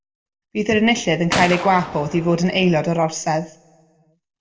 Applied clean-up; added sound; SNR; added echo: none; Gunshot, gunfire; 10 dB; reverberation time 0.4 s.